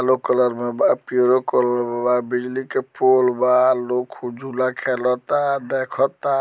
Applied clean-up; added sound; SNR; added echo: none; none; none; none.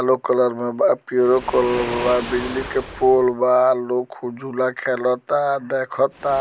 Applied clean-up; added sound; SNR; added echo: none; Waves, surf; 16 dB; none.